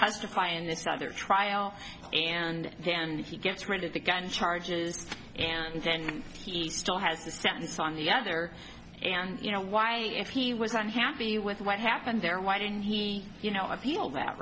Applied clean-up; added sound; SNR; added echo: none; none; none; none.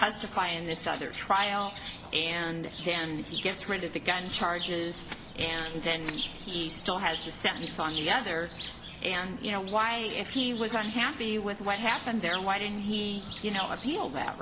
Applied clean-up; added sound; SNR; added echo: none; Bird; 10 dB; none.